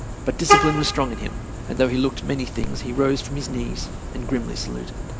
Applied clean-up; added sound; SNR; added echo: none; Vehicle horn, car horn, honking; 1 dB; none.